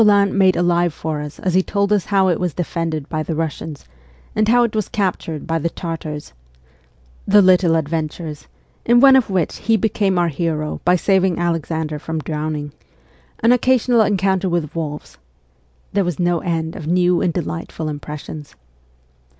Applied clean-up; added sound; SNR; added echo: none; none; none; none.